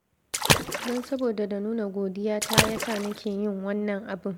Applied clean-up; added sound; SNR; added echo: none; Water / Splash, splatter; 0 dB; none.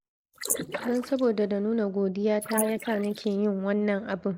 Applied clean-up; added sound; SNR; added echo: neural mask model Resemble Enhance denoiser.